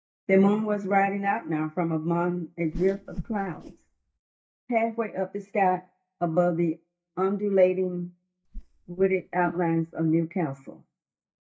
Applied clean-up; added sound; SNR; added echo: neural mask model DeepFilterNet 3.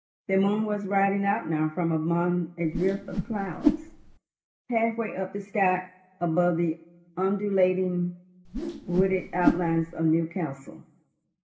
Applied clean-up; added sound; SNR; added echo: none; Whoosh, swoosh, swish; 3 dB; reverberation time 0.7 s.